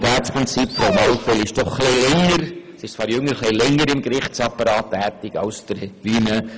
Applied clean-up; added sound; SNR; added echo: none; Dog; 7 dB; none.